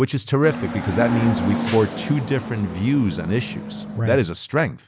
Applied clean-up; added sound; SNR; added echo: none; Hiss / Bus / Engine; 6 dB; none.